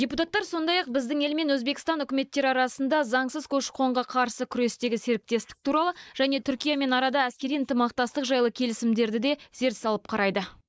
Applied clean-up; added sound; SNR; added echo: neural mask model Resemble Enhance denoiser.